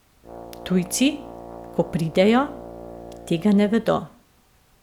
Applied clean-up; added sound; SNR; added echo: none; Brass instrument; 17 dB; none.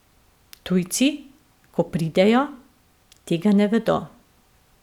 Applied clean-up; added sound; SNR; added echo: none; none; none; none.